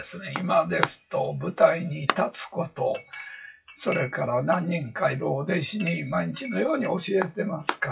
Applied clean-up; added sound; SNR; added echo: classical method WPE with log-MMSE.